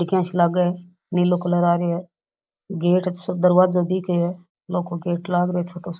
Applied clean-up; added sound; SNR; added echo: neural mask model Resemble Enhance denoiser.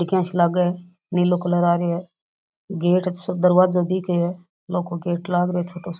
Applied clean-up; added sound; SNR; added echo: none; none; none; none.